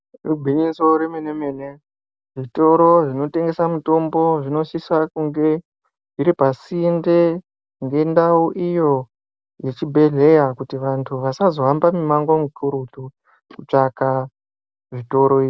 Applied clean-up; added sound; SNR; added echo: none; none; none; none.